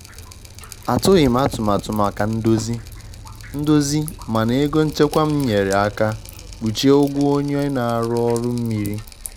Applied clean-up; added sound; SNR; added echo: none; Engine starting / Car + Drip; 17 dB; none.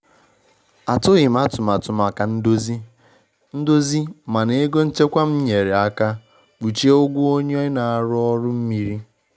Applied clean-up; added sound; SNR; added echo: none; none; none; none.